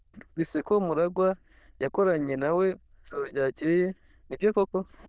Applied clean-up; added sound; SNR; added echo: neural diffusion model UNIVERSE++.